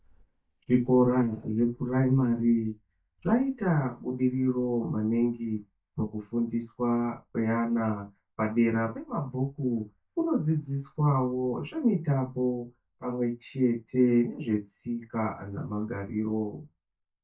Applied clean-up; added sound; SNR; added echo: neural mask model DeepFilterNet 3.